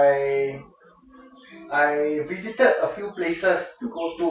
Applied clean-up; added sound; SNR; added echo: none; none; none; none.